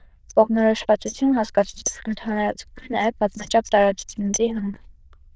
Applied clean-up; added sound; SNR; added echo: neural diffusion model UNIVERSE++.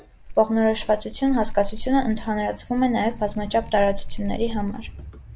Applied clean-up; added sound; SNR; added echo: none; Bell; 5 dB; none.